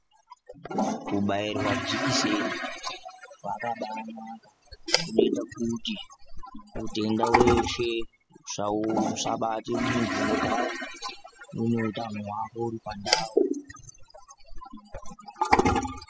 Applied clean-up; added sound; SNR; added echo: classical method spectral subtraction.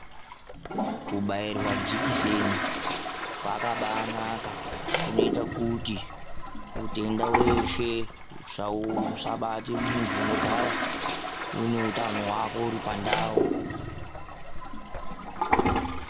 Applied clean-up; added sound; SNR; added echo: none; Toilet flush; -2 dB; none.